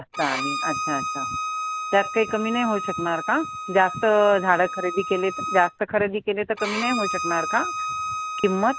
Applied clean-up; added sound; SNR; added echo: none; Bowed string instrument; 6 dB; none.